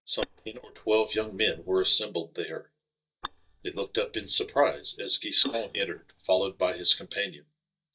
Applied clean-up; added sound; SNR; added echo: neural mask model DeepFilterNet 3.